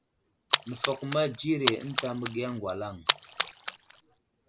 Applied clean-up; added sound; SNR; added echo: none; Splash, splatter; -3 dB; none.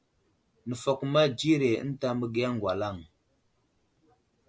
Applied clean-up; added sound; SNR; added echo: none; none; none; none.